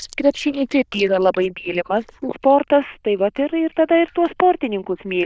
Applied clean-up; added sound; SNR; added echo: neural diffusion model UNIVERSE++.